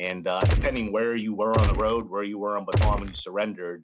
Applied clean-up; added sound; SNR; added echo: none; Gunshot, gunfire; -4 dB; none.